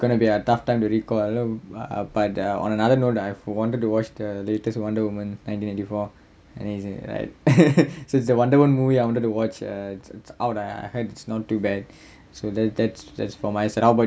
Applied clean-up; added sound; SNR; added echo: none; none; none; none.